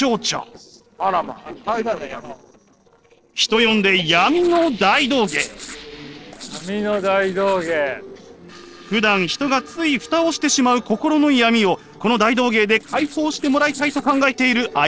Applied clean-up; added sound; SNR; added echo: neural separator model SepFormer DNS4.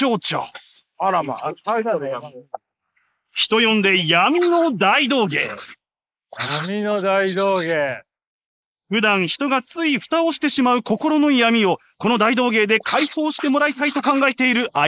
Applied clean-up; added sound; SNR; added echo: neural mask model Resemble Enhance denoiser.